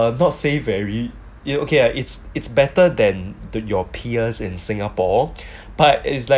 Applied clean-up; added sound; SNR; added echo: none; none; none; none.